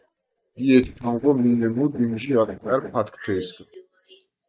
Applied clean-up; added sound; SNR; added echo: neural mask model DeepFilterNet 3.